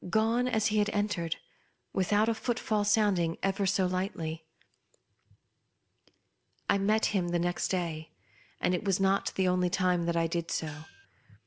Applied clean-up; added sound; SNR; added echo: none; Gong; 18 dB; none.